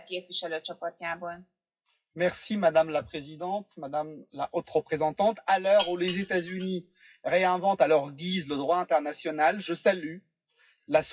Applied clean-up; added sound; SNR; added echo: classical method WPE with log-MMSE.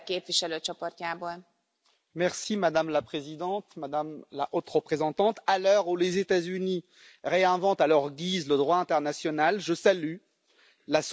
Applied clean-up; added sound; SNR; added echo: none; none; none; none.